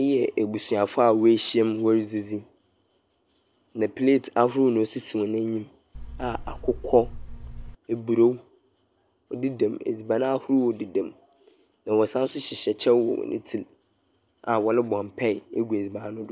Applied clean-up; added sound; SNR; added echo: none; Buzz; 11 dB; none.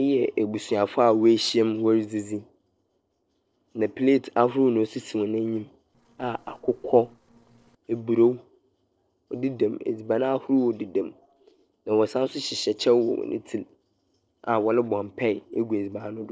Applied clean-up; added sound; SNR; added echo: neural separator model SepFormer DNS4.